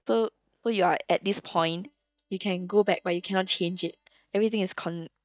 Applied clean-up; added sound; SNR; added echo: neural mask model DeepFilterNet 3.